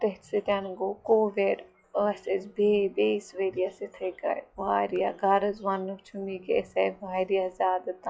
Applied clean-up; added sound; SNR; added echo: classical method log-MMSE.